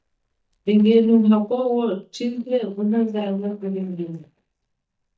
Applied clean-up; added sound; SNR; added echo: neural mask model DeepFilterNet 3.